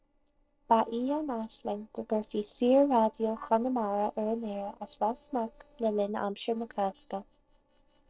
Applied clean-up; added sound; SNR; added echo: neural separator model SepFormer DNS4.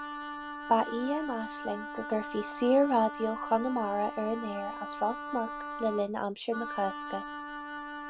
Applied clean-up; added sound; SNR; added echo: none; Wind instrument, woodwind instrument; 8 dB; none.